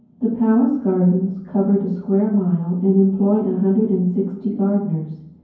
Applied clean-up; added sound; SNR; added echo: none; none; none; reverberation time 0.9 s.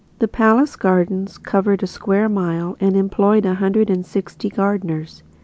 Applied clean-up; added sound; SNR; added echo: none; none; none; none.